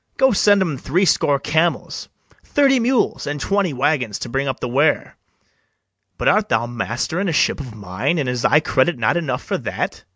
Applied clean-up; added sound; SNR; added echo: none; none; none; none.